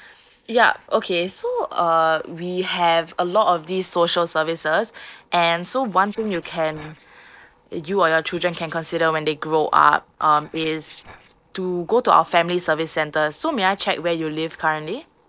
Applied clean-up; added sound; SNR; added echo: neural separator model SepFormer DNS4.